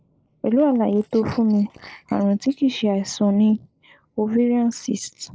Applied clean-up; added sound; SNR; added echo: neural mask model Resemble Enhance denoiser.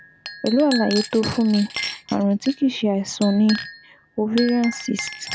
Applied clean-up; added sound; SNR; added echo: none; Chink, clink; 11 dB; none.